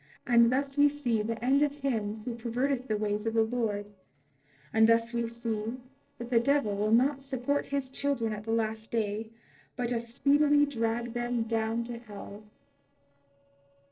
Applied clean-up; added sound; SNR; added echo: neural separator model SepFormer DNS4.